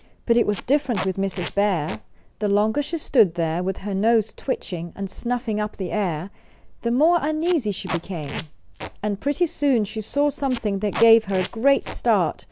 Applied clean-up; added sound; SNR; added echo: none; Packing tape, duct tape; 13 dB; none.